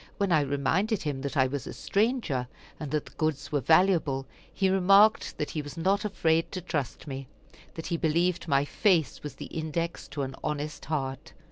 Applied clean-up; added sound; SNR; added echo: none; none; none; none.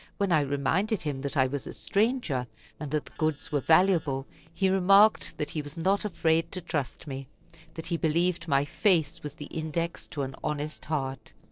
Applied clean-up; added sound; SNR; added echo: neural separator model SepFormer DNS4.